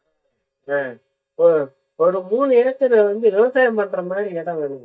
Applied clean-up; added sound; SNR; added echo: neural mask model DeepFilterNet 3.